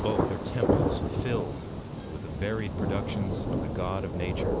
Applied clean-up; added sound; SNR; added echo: none; Thunder; -4 dB; none.